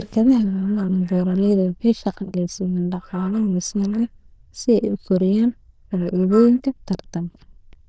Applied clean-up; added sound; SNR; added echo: neural diffusion model UNIVERSE++.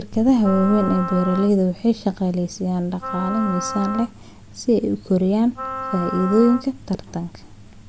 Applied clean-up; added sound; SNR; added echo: none; Wind instrument, woodwind instrument; 10 dB; none.